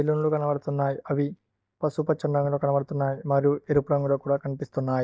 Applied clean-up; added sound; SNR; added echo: neural mask model DeepFilterNet 3.